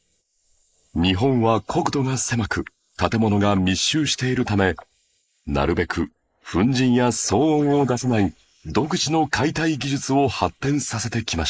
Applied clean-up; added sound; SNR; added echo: neural mask model Resemble Enhance denoiser.